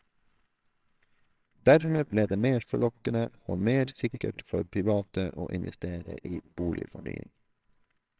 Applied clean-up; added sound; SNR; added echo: neural separator model SepFormer WHAMR!.